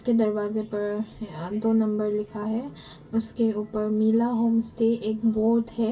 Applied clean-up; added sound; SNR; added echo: none; none; none; reverberation time 0.1 s.